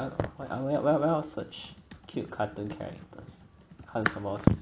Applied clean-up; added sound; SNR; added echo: none; none; none; none.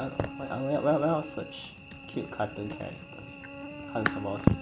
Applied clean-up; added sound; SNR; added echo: none; Cricket / Buzz; 12 dB; none.